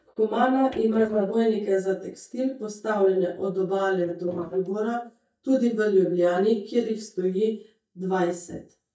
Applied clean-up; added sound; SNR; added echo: neural mask model DeepFilterNet 3.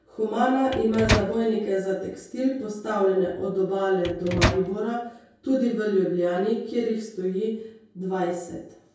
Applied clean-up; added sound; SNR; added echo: none; Microwave oven; 4 dB; reverberation time 0.6 s.